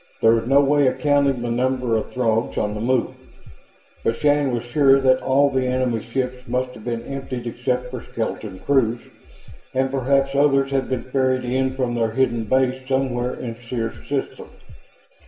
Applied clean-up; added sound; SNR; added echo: none; Breathing; 17 dB; reverberation time 0.7 s.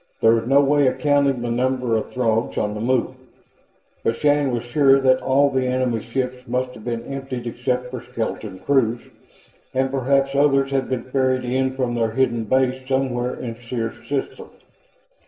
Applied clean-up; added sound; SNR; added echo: neural separator model SepFormer DNS4.